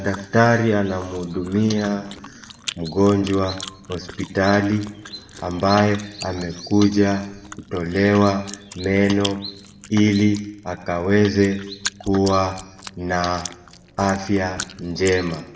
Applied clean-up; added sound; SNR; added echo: none; Chewing, mastication; 18 dB; reverberation time 0.6 s.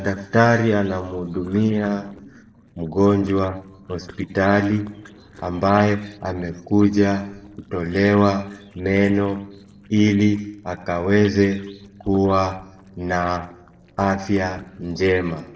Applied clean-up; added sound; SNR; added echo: neural separator model SepFormer DNS4.